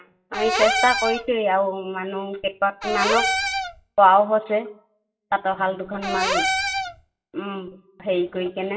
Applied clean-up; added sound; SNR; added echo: classical method WPE with log-MMSE.